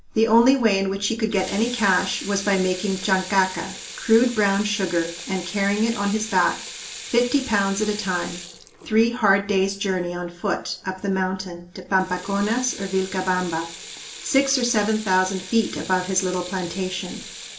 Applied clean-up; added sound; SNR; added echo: none; Sink (filling or washing) / Water tap, faucet; 14 dB; reverberation time 0.4 s.